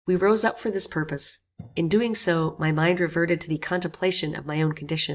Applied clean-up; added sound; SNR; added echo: neural mask model DeepFilterNet 3.